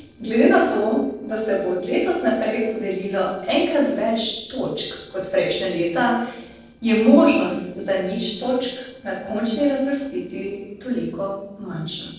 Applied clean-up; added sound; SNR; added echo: neural separator model SepFormer DNS4.